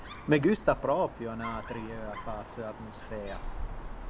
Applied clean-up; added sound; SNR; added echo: none; Dog; 8 dB; none.